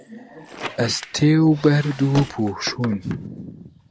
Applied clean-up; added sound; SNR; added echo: none; Squeak; 13 dB; none.